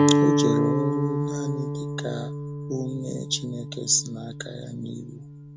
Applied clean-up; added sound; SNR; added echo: none; Guitar; -4 dB; none.